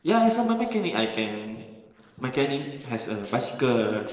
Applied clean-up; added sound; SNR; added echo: neural separator model SepFormer DNS4.